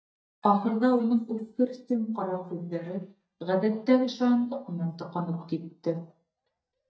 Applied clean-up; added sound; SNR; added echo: neural mask model DeepFilterNet 3.